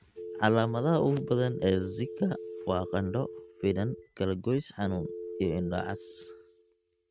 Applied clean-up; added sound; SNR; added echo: neural mask model RNNoise.